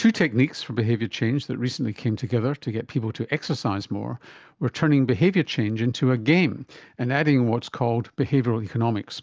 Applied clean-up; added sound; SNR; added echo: none; none; none; none.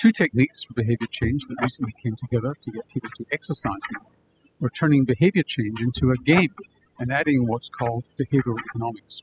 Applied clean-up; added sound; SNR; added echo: classical method spectral subtraction.